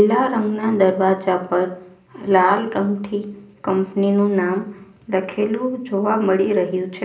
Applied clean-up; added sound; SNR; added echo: none; none; none; reverberation time 0.5 s.